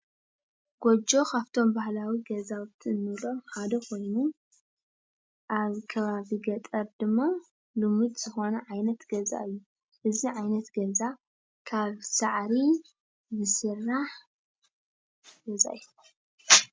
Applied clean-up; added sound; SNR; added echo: none; none; none; none.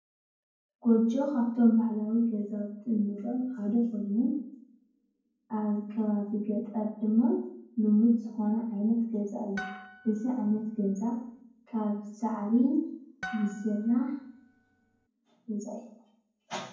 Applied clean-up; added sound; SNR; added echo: none; Harp; 16 dB; reverberation time 0.9 s.